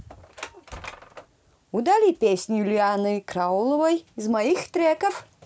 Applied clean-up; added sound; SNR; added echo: none; none; none; none.